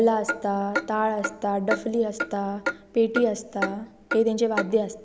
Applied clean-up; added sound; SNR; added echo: none; Clock; 8 dB; none.